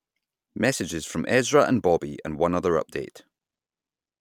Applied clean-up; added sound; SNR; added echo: none; none; none; none.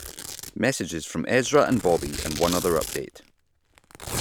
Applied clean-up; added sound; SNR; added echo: none; Domestic sounds, home sounds; 10 dB; none.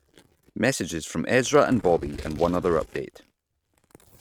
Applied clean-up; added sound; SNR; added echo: neural mask model RNNoise.